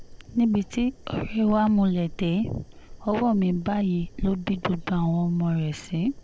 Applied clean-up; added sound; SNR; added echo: none; Fire; 15 dB; none.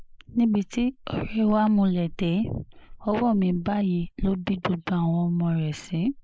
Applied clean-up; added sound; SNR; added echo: neural mask model Resemble Enhance denoiser.